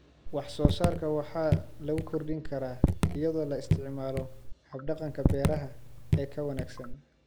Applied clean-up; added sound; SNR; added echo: none; Raindrop / Drip; -3 dB; none.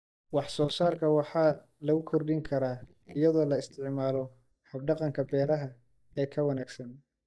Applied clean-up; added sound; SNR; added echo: neural mask model DeepFilterNet 3.